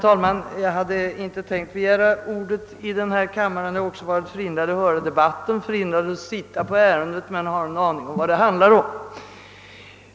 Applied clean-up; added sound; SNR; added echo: none; none; none; none.